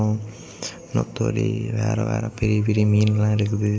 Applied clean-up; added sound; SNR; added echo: none; none; none; none.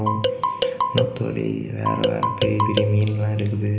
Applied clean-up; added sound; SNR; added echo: none; Marimba, xylophone; 1 dB; reverberation time 1.1 s.